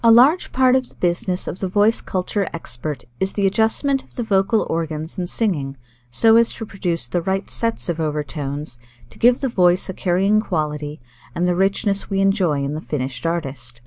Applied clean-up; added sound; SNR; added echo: none; none; none; none.